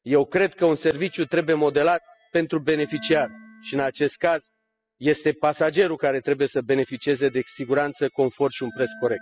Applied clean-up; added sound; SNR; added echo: classical method spectral subtraction.